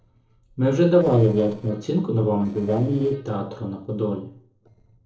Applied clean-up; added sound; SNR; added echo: neural separator model SepFormer DNS4.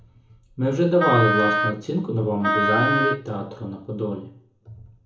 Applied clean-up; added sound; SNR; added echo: none; Wind instrument, woodwind instrument; -1 dB; reverberation time 0.5 s.